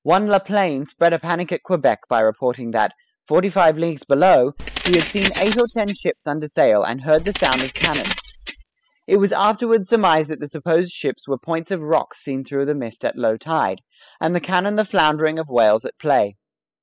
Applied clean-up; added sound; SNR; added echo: classical method spectral subtraction.